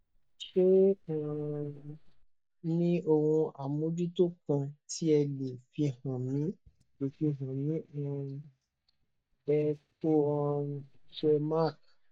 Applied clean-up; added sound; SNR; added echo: neural mask model DeepFilterNet 3.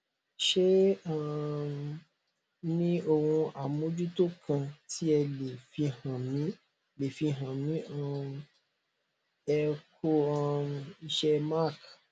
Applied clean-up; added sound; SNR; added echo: none; none; none; none.